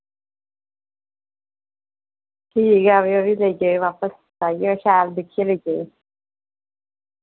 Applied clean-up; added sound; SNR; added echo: none; none; none; none.